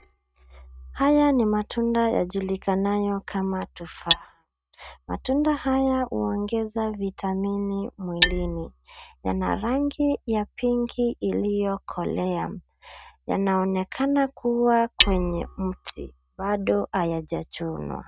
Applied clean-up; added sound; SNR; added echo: neural mask model RNNoise.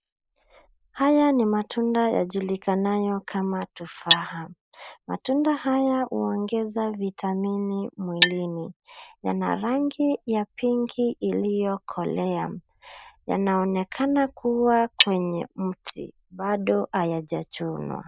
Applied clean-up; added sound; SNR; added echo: neural mask model Resemble Enhance denoiser.